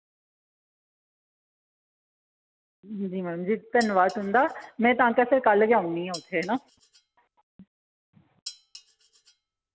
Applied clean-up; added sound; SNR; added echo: none; Dishes, pots, and pans; 20 dB; none.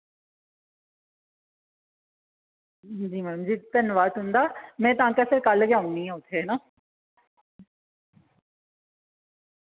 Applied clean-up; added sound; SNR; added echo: none; none; none; none.